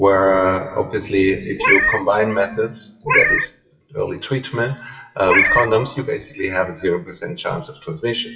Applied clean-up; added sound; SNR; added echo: classical method WPE with log-MMSE.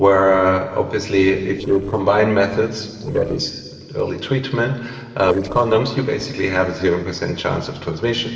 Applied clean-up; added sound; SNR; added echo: neural separator model SepFormer DNS4.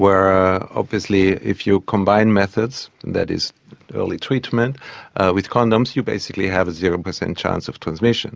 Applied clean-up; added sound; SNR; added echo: none; none; none; none.